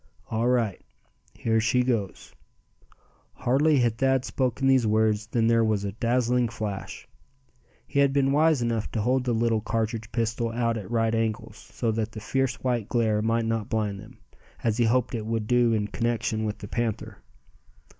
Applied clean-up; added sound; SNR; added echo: none; none; none; none.